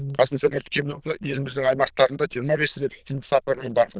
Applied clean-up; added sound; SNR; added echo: neural diffusion model UNIVERSE++.